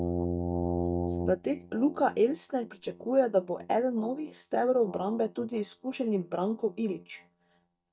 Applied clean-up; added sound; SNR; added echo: neural mask model DeepFilterNet 3.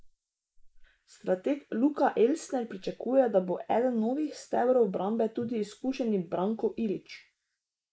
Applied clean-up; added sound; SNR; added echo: neural mask model Resemble Enhance denoiser.